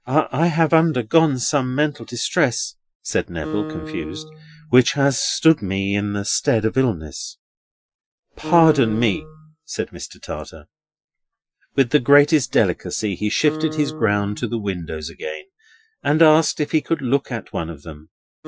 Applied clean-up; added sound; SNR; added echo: classical method Wiener filter.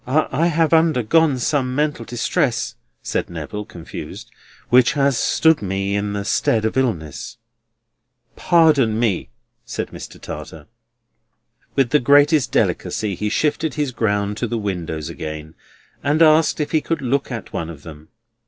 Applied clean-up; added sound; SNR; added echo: none; none; none; none.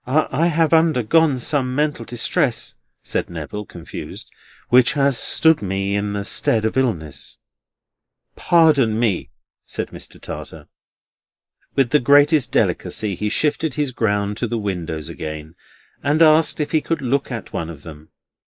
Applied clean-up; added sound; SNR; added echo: neural mask model Resemble Enhance denoiser.